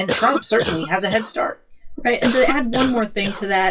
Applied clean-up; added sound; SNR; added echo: classical method WPE with log-MMSE.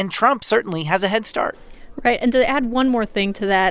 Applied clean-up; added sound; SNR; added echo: none; none; none; none.